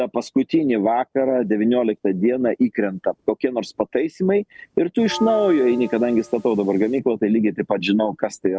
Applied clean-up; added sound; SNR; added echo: none; Bell; 15 dB; none.